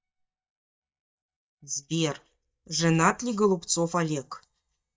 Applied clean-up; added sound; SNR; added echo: neural mask model DeepFilterNet 3.